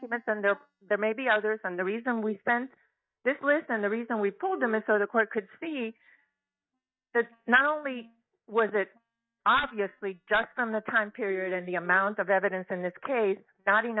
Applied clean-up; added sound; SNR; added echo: neural mask model DeepFilterNet 3.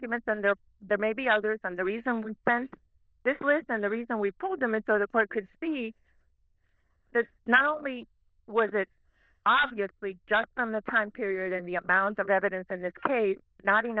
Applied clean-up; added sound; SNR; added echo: neural diffusion model UNIVERSE++.